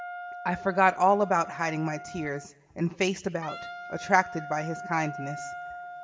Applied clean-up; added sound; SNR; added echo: none; Wind instrument, woodwind instrument; 12 dB; reverberation time 1.0 s.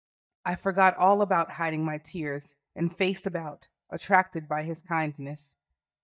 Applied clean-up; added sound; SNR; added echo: neural mask model DeepFilterNet 3.